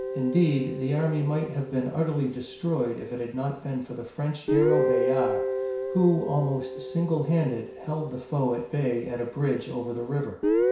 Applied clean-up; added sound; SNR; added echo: none; Guitar; 3 dB; reverberation time 0.6 s.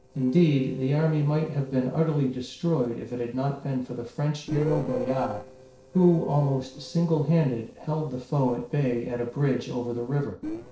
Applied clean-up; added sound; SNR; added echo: neural separator model SepFormer DNS4.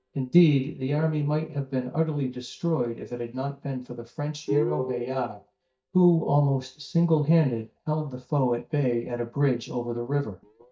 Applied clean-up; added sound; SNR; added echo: neural mask model DeepFilterNet 3.